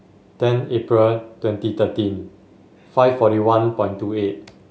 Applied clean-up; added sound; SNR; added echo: none; none; none; none.